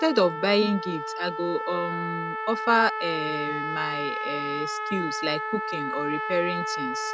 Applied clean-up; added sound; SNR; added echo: none; Trumpet; 3 dB; none.